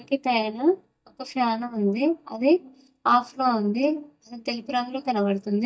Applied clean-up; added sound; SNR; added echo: neural mask model DeepFilterNet 3.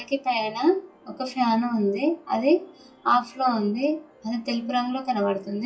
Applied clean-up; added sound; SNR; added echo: classical method WPE with log-MMSE.